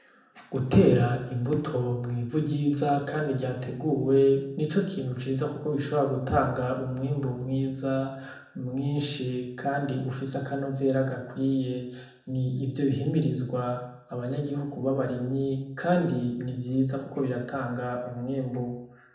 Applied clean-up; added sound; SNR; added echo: none; none; none; reverberation time 0.7 s.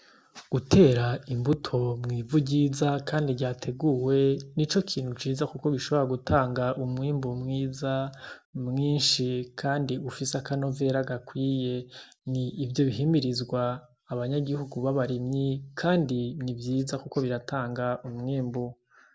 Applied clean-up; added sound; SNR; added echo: none; none; none; none.